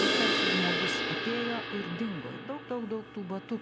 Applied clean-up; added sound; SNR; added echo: none; Crash cymbal; -4 dB; none.